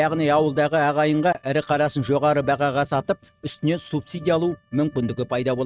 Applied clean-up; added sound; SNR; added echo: neural mask model RNNoise.